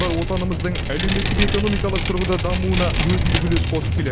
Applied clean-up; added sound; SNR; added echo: none; Vehicle; -3 dB; none.